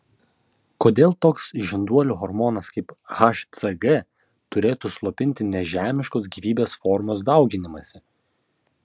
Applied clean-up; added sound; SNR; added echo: none; none; none; none.